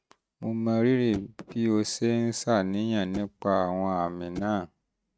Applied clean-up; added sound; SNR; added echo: neural mask model RNNoise.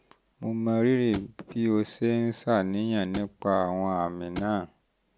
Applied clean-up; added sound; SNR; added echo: none; Thump, thud; 13 dB; none.